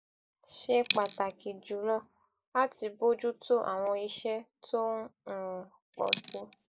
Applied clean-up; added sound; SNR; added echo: neural mask model Resemble Enhance denoiser.